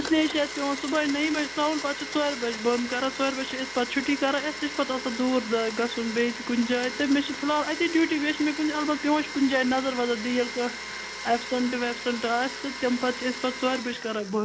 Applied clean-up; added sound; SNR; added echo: none; Domestic sounds, home sounds; 9 dB; none.